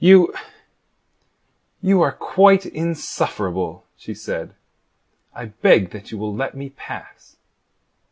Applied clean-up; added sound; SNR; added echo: none; none; none; none.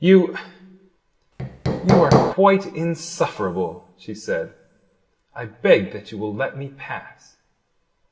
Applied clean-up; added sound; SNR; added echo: none; Hammer; -4 dB; reverberation time 0.7 s.